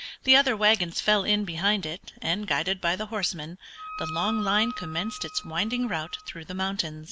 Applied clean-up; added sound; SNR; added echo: none; Wind instrument, woodwind instrument; 11 dB; none.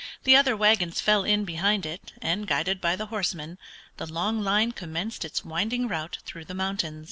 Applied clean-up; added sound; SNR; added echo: none; none; none; none.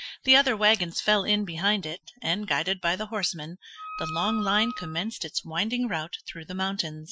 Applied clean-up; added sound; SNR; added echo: classical method Wiener filter.